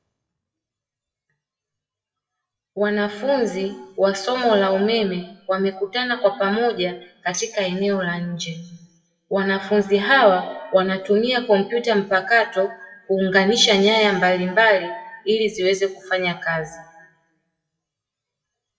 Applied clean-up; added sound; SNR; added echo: classical method WPE with log-MMSE.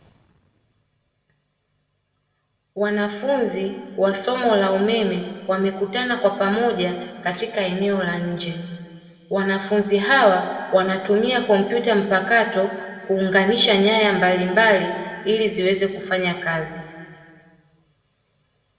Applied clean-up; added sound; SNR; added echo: none; Tambourine; 18 dB; reverberation time 1.9 s.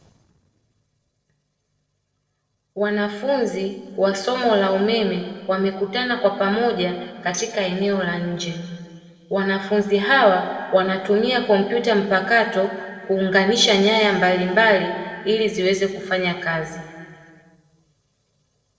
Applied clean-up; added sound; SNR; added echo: neural separator model SepFormer DNS4.